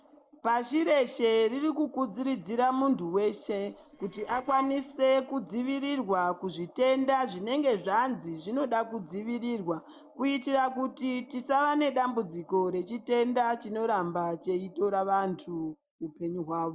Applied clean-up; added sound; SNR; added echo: neural separator model SepFormer DNS4.